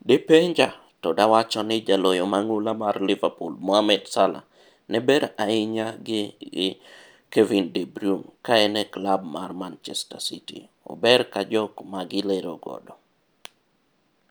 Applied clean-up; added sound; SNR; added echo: none; none; none; none.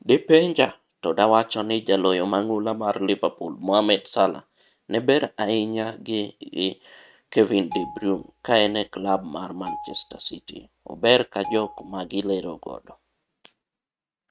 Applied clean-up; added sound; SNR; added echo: neural mask model RNNoise.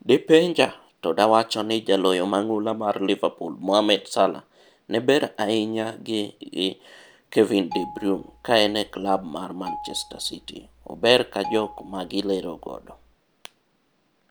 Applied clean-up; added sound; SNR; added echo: none; Marimba, xylophone; 16 dB; none.